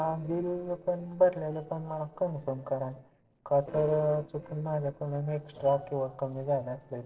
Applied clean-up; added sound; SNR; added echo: neural separator model SepFormer DNS4.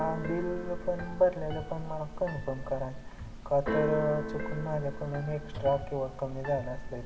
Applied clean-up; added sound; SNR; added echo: none; Keyboard (musical); 5 dB; reverberation time 1.4 s.